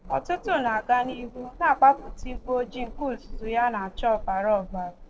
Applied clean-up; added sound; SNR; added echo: neural separator model SepFormer DNS4.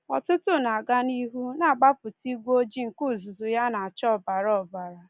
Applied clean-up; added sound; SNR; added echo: none; none; none; none.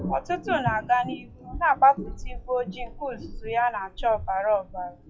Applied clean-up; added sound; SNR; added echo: classical method WPE with log-MMSE.